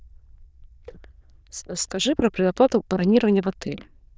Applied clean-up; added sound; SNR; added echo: neural diffusion model UNIVERSE++.